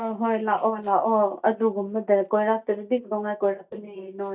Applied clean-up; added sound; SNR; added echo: neural mask model DeepFilterNet 3.